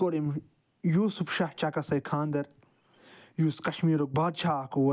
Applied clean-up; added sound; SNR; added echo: none; none; none; none.